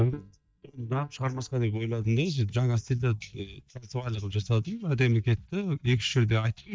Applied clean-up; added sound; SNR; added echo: neural mask model DeepFilterNet 3.